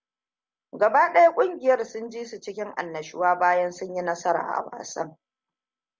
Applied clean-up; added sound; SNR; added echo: none; none; none; none.